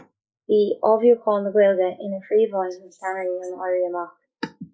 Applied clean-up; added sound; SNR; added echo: neural mask model Resemble Enhance denoiser.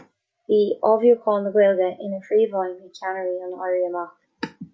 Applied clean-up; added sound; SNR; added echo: none; none; none; none.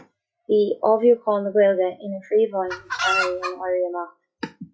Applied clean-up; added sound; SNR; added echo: classical method log-MMSE.